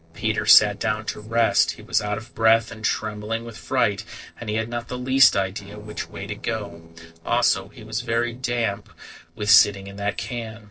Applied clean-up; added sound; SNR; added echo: neural separator model SepFormer DNS4.